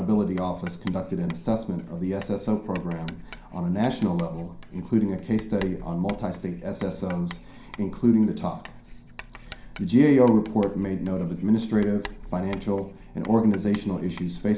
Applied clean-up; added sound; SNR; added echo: none; Writing; 18 dB; reverberation time 0.5 s.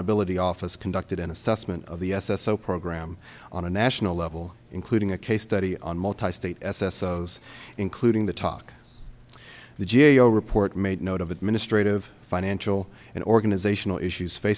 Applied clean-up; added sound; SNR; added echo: none; none; none; none.